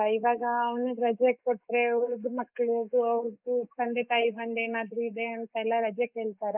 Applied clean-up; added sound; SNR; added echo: neural mask model Resemble Enhance denoiser.